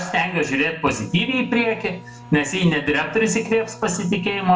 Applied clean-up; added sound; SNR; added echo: none; Printer; 19 dB; reverberation time 0.2 s.